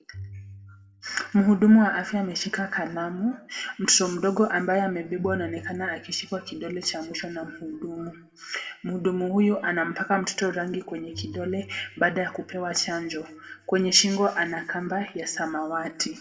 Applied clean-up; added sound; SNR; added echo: none; Bowed string instrument; 20 dB; reverberation time 0.6 s.